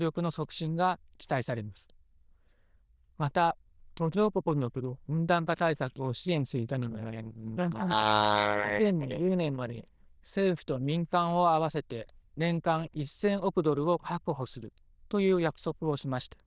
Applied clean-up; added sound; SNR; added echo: neural diffusion model UNIVERSE++.